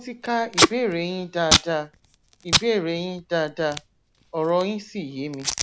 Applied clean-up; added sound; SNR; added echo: none; Packing tape, duct tape; 1 dB; none.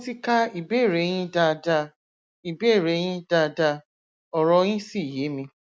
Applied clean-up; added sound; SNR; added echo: none; none; none; none.